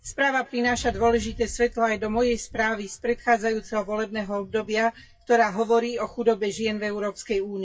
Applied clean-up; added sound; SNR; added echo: classical method WPE with log-MMSE.